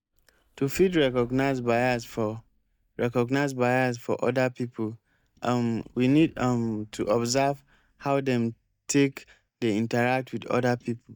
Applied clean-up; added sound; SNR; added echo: neural mask model DeepFilterNet 3.